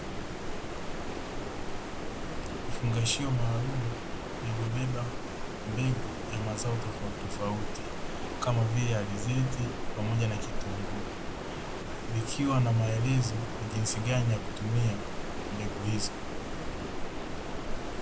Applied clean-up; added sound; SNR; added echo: none; Stream; 2 dB; none.